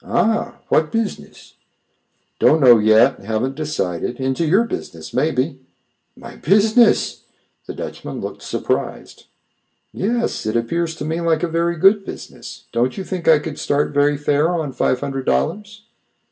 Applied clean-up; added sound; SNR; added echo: none; none; none; reverberation time 0.1 s.